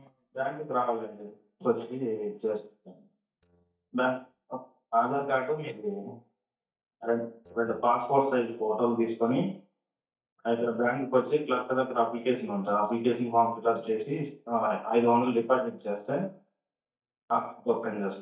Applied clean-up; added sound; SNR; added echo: neural mask model DeepFilterNet 3.